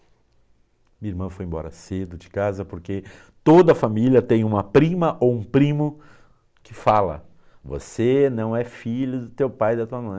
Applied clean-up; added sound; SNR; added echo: none; none; none; none.